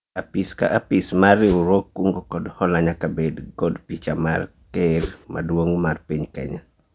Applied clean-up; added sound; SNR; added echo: none; Whoosh, swoosh, swish; 10 dB; none.